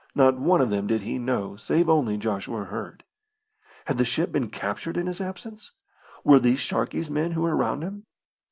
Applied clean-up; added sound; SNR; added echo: none; none; none; none.